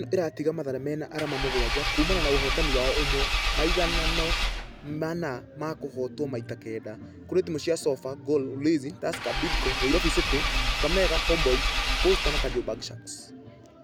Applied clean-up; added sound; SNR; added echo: none; Engine / Car; -3 dB; none.